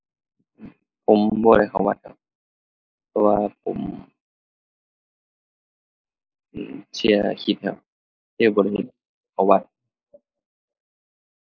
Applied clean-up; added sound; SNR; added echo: neural mask model Resemble Enhance denoiser.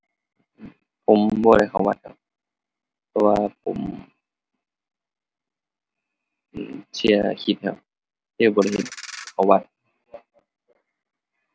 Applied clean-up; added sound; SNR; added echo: none; Ratchet, pawl; 13 dB; none.